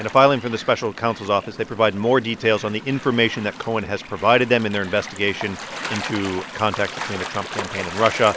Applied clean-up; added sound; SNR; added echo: none; Gull, seagull / Waves, surf; 12 dB; none.